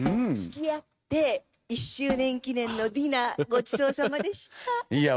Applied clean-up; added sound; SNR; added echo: neural mask model RNNoise.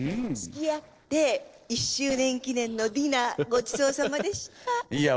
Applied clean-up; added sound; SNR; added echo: neural separator model SepFormer DNS4.